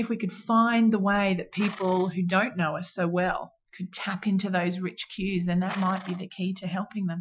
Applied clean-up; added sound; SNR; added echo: classical method Wiener filter.